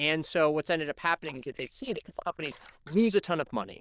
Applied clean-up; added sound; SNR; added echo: neural diffusion model UNIVERSE++.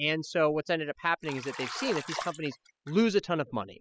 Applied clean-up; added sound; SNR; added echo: classical method spectral subtraction.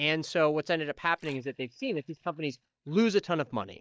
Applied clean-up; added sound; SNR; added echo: neural mask model DeepFilterNet 3.